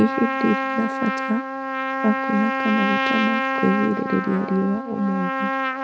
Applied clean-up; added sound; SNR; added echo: none; Trumpet; 1 dB; none.